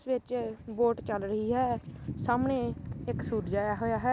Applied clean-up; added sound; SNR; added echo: none; none; none; none.